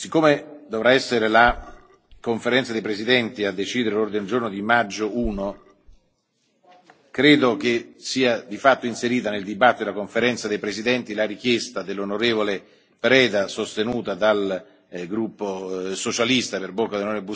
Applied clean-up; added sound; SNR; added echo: none; Burping, eructation; 15 dB; none.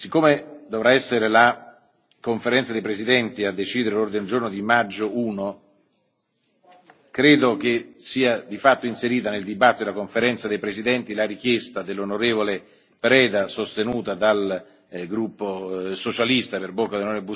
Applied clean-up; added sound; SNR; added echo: none; none; none; none.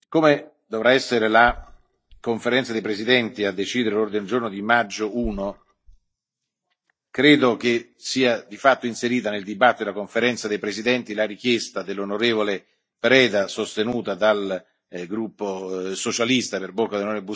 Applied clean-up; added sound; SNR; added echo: neural mask model DeepFilterNet 3.